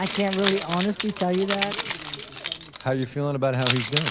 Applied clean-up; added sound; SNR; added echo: none; Keys jangling; 5 dB; none.